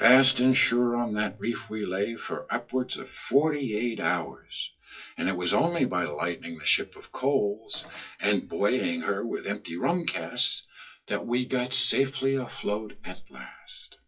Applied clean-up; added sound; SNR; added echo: classical method WPE with log-MMSE.